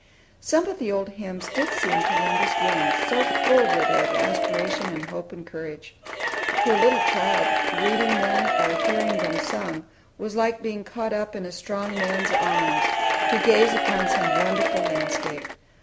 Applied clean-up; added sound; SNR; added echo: none; Applause / Crowd / Cheering; -3 dB; none.